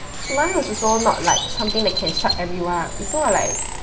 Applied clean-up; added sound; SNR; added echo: none; Bird; 4 dB; reverberation time 0.7 s.